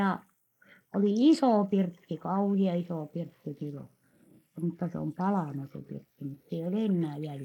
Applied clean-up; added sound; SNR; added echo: neural mask model Resemble Enhance denoiser.